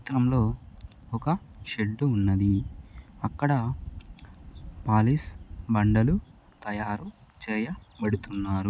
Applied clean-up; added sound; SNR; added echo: none; none; none; none.